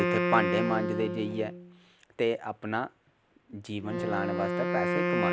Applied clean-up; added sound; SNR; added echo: none; Wind instrument, woodwind instrument; -1 dB; none.